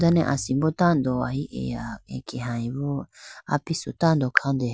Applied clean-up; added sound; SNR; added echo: none; none; none; none.